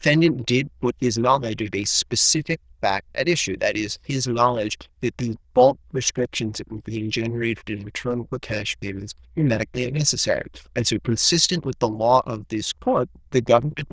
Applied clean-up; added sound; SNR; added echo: neural diffusion model UNIVERSE++.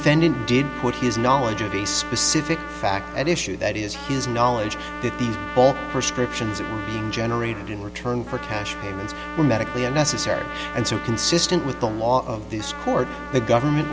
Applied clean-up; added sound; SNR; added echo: none; Trumpet; 11 dB; none.